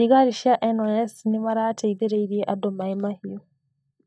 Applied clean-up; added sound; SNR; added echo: neural mask model DeepFilterNet 3.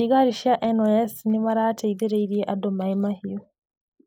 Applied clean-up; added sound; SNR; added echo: neural mask model Resemble Enhance denoiser.